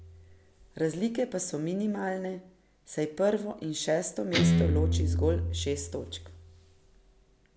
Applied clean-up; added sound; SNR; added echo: none; Guitar; 0 dB; none.